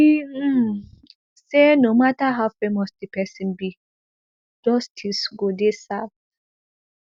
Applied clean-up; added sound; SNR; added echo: none; none; none; none.